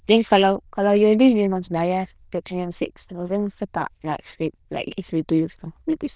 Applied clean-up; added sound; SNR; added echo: neural diffusion model UNIVERSE++.